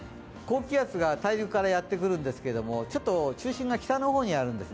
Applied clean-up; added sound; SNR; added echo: none; none; none; none.